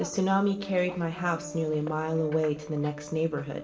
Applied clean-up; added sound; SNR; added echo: none; Organ; 18 dB; reverberation time 1.0 s.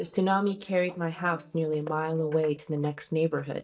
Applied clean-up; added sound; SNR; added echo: neural mask model DeepFilterNet 3.